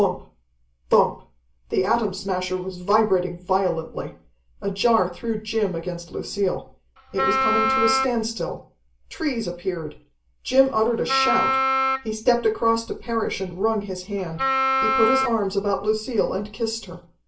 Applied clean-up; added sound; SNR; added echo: none; Wind instrument, woodwind instrument; -1 dB; reverberation time 0.3 s.